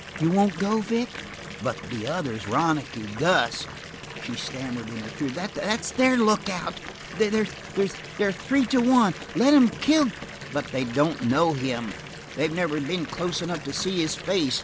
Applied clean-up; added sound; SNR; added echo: none; Fill (with liquid) / Bathtub (filling or washing) / Water tap, faucet; 13 dB; none.